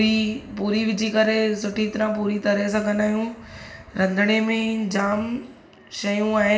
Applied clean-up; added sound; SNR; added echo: none; none; none; reverberation time 0.9 s.